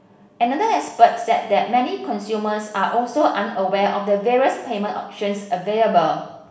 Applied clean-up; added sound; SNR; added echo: none; none; none; reverberation time 0.8 s.